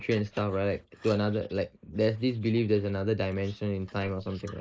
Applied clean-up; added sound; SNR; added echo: neural mask model Resemble Enhance denoiser.